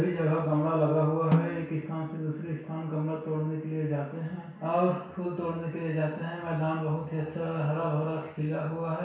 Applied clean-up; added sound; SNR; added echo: none; Snare drum; 4 dB; reverberation time 0.6 s.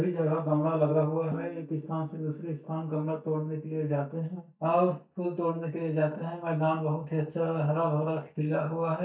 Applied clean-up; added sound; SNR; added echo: neural mask model DeepFilterNet 3.